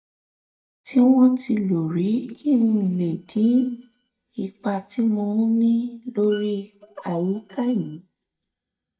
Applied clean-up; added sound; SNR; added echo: neural mask model DeepFilterNet 3.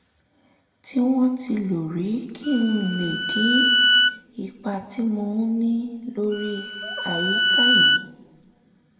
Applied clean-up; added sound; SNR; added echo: none; Bowed string instrument; -3 dB; reverberation time 1.5 s.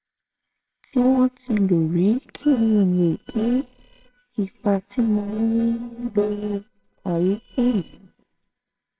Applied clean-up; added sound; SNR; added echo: neural separator model SepFormer WHAMR!.